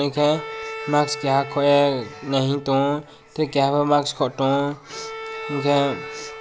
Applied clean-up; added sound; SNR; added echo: none; Bowed string instrument; 14 dB; none.